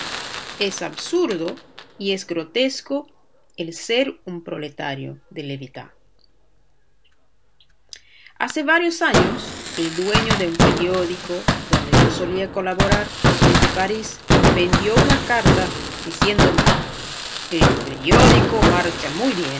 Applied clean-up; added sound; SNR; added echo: none; Fireworks; -4 dB; none.